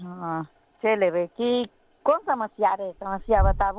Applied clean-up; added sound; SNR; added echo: none; Toilet flush; 7 dB; none.